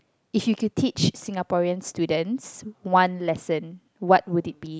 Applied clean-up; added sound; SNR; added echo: none; none; none; none.